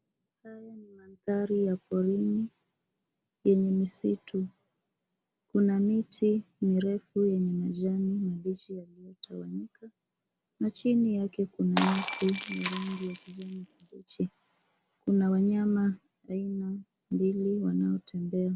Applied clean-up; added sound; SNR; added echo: none; Shatter; 7 dB; none.